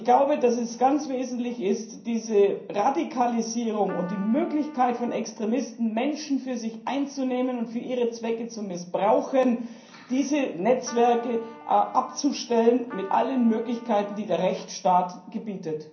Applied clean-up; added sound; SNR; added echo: none; Trumpet; 20 dB; reverberation time 0.6 s.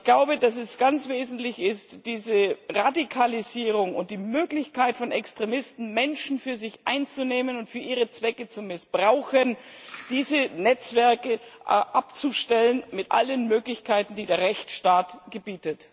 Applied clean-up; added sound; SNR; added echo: none; none; none; none.